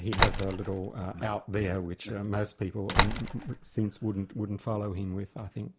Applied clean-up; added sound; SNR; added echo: none; Slam; -1 dB; none.